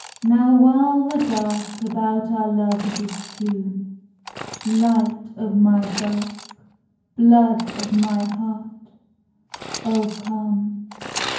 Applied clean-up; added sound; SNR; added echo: none; Sawing / Engine; 15 dB; reverberation time 0.9 s.